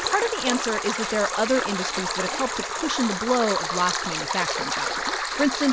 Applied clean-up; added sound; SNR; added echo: none; Stream; 1 dB; none.